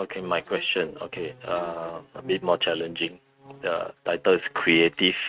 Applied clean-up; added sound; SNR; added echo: neural mask model RNNoise.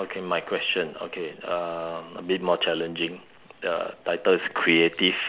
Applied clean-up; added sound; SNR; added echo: none; none; none; none.